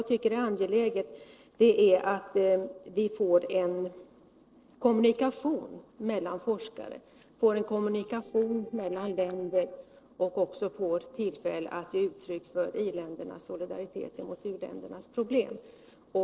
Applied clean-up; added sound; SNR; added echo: neural separator model SepFormer DNS4.